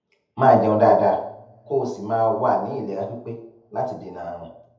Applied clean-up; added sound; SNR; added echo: none; none; none; reverberation time 0.7 s.